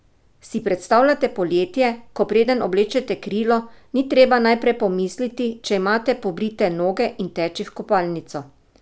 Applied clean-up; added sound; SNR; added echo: none; none; none; none.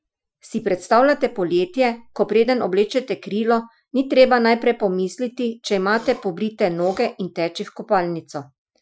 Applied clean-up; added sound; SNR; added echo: classical method Wiener filter.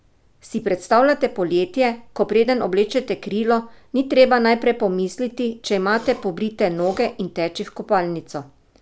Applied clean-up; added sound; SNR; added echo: none; Burping, eructation; 20 dB; none.